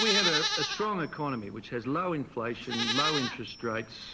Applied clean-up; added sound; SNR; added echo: none; Livestock, farm animals, working animals; 1 dB; none.